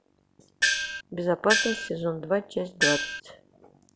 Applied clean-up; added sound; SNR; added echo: none; Gong; -5 dB; none.